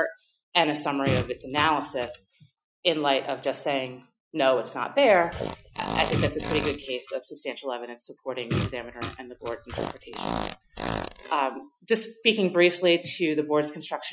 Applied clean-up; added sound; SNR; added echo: classical method Wiener filter.